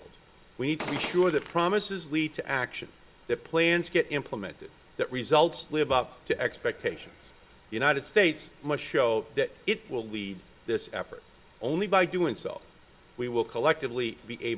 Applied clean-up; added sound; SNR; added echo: none; Gunshot, gunfire; 8 dB; reverberation time 0.2 s.